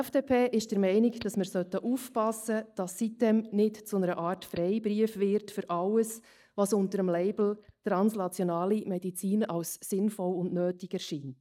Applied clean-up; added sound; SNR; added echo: neural mask model DeepFilterNet 3.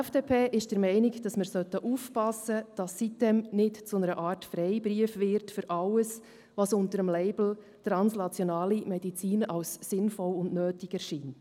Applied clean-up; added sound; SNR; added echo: none; none; none; none.